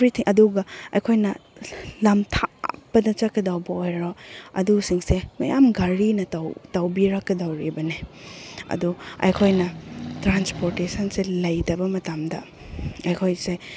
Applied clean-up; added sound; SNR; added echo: none; Accelerating, revving, vroom; 11 dB; none.